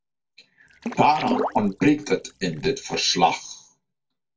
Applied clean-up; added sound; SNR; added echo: neural separator model SepFormer DNS4.